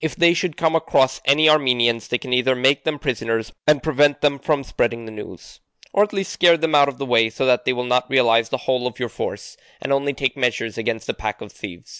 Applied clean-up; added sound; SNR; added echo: none; none; none; none.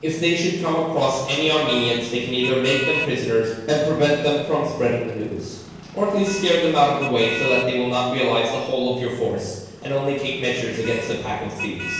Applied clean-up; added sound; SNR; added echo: none; Motor vehicle (road); 12 dB; reverberation time 1.0 s.